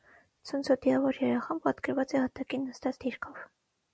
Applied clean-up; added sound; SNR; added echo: none; none; none; none.